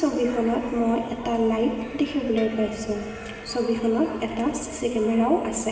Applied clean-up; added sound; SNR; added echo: none; Harp; 19 dB; reverberation time 2.1 s.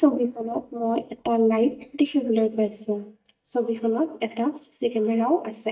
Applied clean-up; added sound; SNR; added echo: neural mask model DeepFilterNet 3.